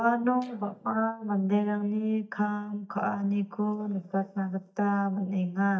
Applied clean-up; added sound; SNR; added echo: neural mask model DeepFilterNet 3.